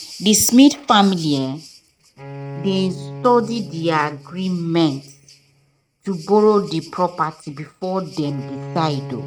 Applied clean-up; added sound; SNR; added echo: neural mask model RNNoise.